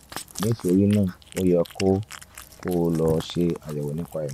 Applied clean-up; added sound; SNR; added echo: none; Cat; 16 dB; none.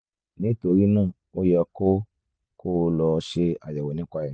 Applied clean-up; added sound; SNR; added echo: none; none; none; none.